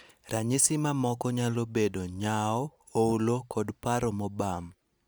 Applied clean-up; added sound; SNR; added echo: none; none; none; none.